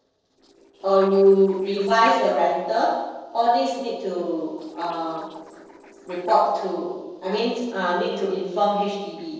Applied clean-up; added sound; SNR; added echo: neural separator model SepFormer DNS4.